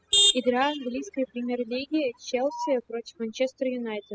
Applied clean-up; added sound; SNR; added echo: classical method spectral subtraction.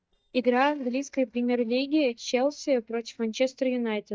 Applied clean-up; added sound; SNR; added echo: neural mask model DeepFilterNet 3.